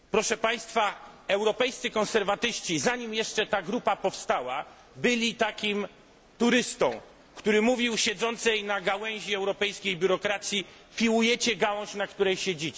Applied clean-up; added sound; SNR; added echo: none; none; none; none.